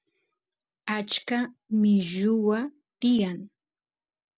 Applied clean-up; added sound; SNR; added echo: none; none; none; none.